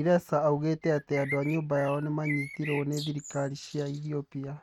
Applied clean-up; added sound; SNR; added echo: neural mask model RNNoise.